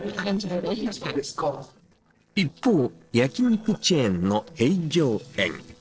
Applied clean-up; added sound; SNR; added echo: neural separator model SepFormer DNS4.